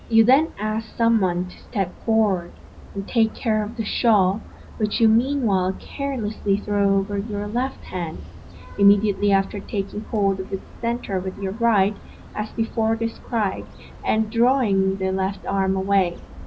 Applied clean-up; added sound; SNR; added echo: none; Vehicle horn, car horn, honking; 17 dB; reverberation time 0.5 s.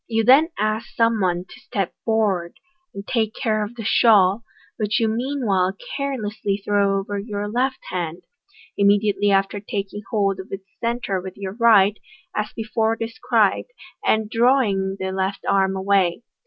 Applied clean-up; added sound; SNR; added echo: none; none; none; none.